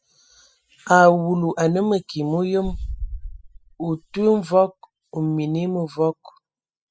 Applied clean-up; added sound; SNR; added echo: classical method spectral subtraction.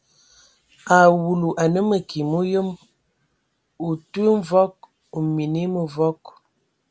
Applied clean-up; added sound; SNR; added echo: none; none; none; none.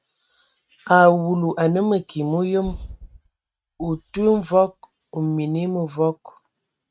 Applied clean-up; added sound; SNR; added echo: neural mask model RNNoise.